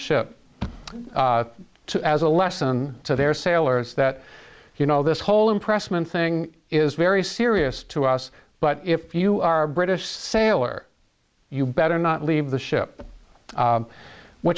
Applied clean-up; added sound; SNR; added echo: none; none; none; none.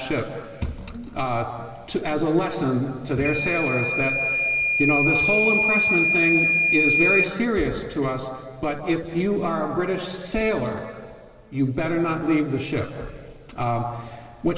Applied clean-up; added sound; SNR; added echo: none; Microwave oven / Alarm; 2 dB; reverberation time 2.5 s.